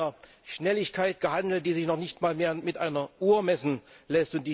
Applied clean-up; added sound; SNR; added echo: none; none; none; none.